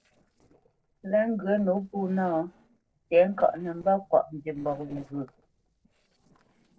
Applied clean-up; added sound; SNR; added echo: neural separator model SepFormer DNS4.